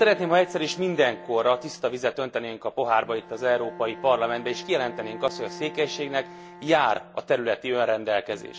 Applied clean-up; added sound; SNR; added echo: none; Bowed string instrument; 17 dB; none.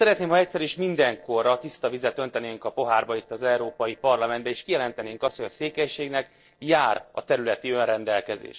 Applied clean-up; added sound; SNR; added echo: neural separator model SepFormer DNS4.